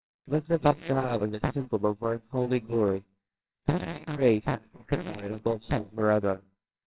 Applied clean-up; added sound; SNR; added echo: neural separator model SepFormer WHAMR!.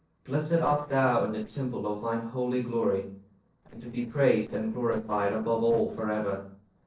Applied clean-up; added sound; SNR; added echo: neural separator model SepFormer DNS4.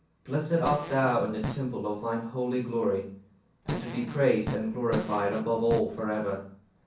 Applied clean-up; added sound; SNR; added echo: none; Fart; 8 dB; reverberation time 0.6 s.